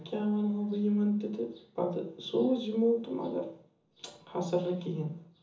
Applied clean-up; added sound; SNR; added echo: none; none; none; reverberation time 0.7 s.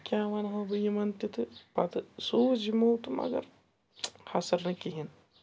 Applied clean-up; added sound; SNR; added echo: none; none; none; none.